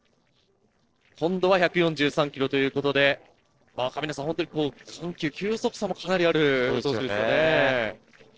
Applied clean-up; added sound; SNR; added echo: neural separator model SepFormer DNS4.